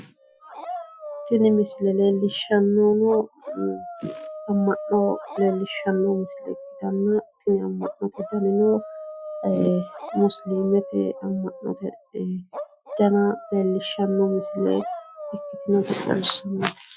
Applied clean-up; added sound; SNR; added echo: classical method Wiener filter.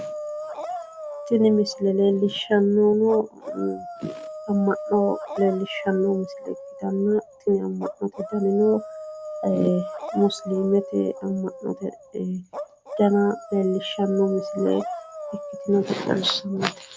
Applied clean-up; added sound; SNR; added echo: none; Dog; 12 dB; none.